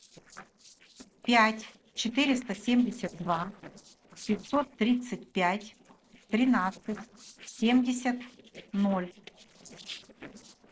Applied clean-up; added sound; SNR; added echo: neural separator model SepFormer DNS4.